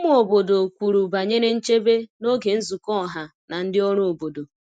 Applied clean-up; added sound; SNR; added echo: none; none; none; none.